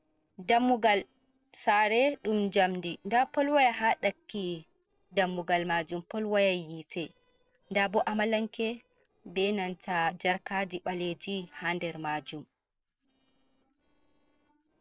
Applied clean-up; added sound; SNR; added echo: neural separator model SepFormer DNS4.